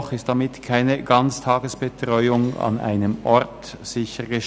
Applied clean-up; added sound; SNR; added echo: none; none; none; none.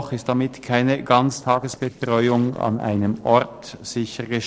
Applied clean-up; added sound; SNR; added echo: neural separator model SepFormer DNS4.